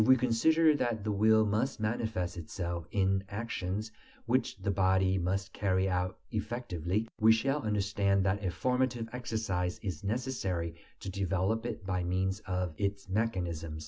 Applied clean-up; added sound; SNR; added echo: none; none; none; none.